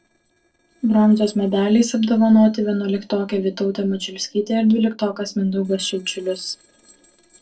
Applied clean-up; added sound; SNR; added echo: neural separator model SepFormer DNS4.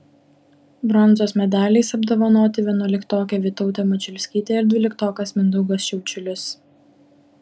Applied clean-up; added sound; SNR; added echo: none; none; none; none.